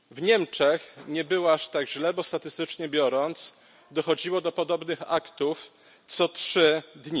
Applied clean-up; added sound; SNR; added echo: none; none; none; none.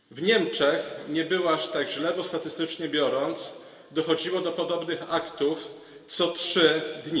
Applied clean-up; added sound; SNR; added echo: none; none; none; reverberation time 1.9 s.